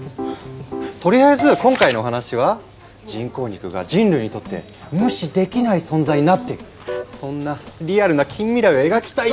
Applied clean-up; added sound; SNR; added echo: none; none; none; none.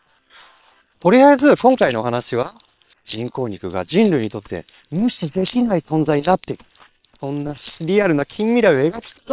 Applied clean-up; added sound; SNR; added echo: neural separator model SepFormer WHAM!.